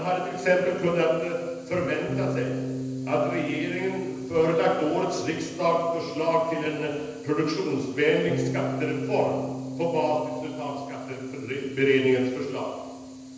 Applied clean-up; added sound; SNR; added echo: none; Bass guitar; 9 dB; reverberation time 1.1 s.